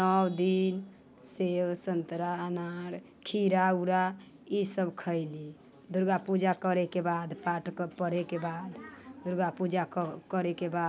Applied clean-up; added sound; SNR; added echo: none; none; none; none.